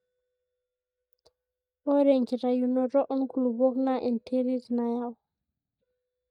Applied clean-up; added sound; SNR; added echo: neural mask model DeepFilterNet 3.